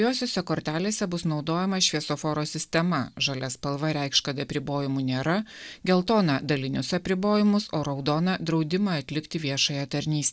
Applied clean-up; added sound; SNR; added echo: none; none; none; none.